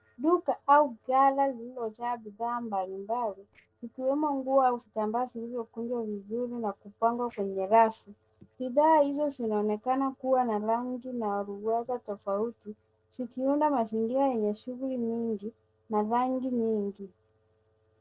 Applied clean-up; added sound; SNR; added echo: neural separator model SepFormer DNS4.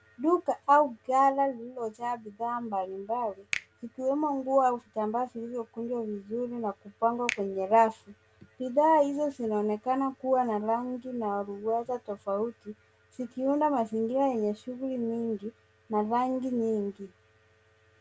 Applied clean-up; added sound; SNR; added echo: none; Finger snapping; 14 dB; none.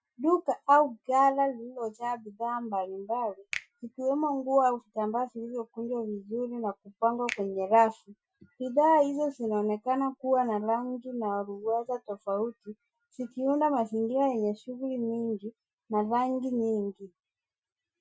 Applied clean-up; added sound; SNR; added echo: classical method Wiener filter.